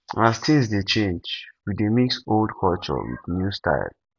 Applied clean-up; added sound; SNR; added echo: none; none; none; none.